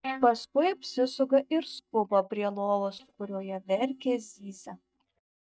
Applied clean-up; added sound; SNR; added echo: neural mask model DeepFilterNet 3.